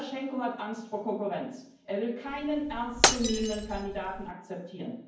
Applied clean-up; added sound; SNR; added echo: none; Shatter; -3 dB; reverberation time 0.9 s.